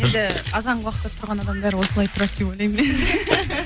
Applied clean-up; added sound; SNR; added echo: none; Keys jangling; 11 dB; none.